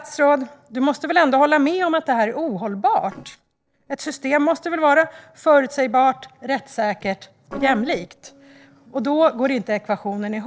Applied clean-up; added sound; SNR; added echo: neural separator model SepFormer DNS4.